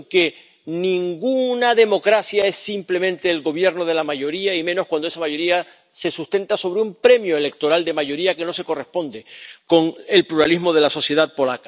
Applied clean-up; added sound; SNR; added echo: none; none; none; none.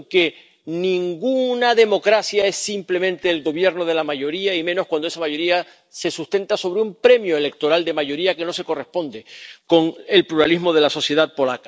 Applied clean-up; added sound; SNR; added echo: neural separator model SepFormer DNS4.